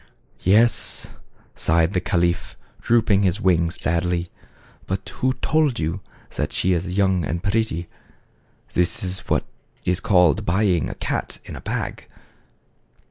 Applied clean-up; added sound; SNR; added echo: neural mask model Resemble Enhance denoiser.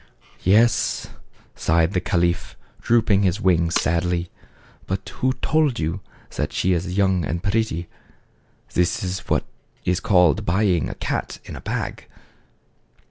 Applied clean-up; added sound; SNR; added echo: none; Shatter; 18 dB; none.